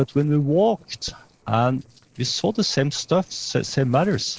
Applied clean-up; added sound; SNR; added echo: neural separator model SepFormer DNS4.